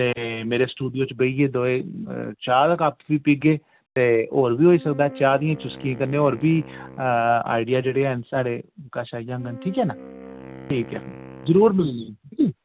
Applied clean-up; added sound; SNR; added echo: none; Wind instrument, woodwind instrument; 18 dB; none.